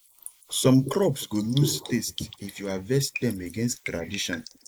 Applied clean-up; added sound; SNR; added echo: neural mask model Resemble Enhance denoiser.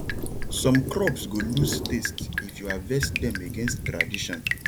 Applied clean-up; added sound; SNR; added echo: none; Thunder + Drip; 2 dB; none.